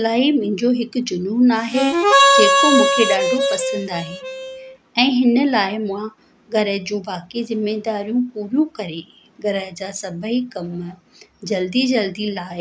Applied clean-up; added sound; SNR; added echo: none; Harmonica; -4 dB; none.